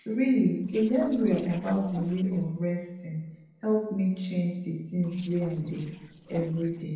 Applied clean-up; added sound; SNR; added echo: neural separator model SepFormer DNS4.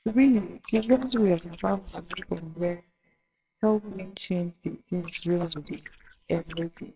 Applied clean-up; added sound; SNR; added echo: neural separator model SepFormer WHAMR!.